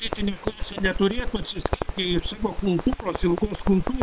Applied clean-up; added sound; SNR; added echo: neural separator model SepFormer WHAM!.